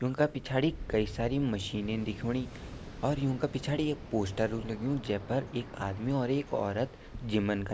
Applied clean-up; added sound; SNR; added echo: none; Waves, surf; 13 dB; none.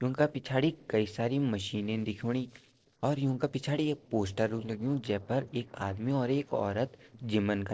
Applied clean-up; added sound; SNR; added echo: neural separator model SepFormer DNS4.